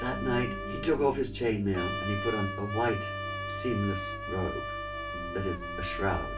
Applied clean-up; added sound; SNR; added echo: none; Trumpet; 6 dB; reverberation time 0.3 s.